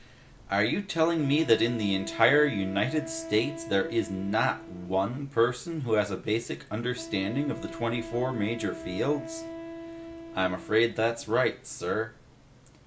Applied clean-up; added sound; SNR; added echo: none; Wind instrument, woodwind instrument; 14 dB; none.